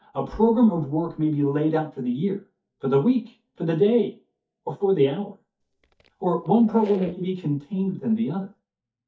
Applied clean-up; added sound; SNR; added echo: neural mask model DeepFilterNet 3.